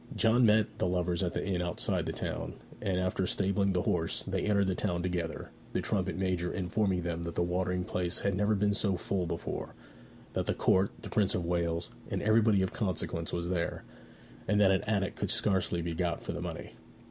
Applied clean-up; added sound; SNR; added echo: none; none; none; none.